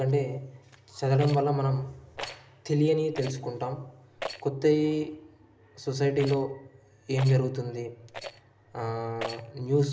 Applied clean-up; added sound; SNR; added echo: none; Rattle; 15 dB; none.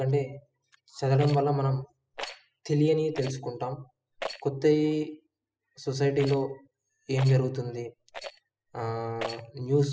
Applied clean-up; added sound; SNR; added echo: classical method spectral subtraction.